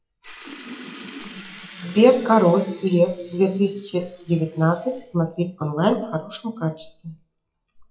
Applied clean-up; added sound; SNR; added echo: classical method WPE with log-MMSE.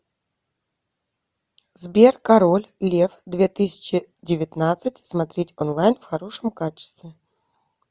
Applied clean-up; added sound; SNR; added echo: none; none; none; none.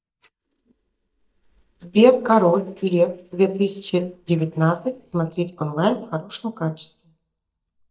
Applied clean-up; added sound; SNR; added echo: neural mask model DeepFilterNet 3.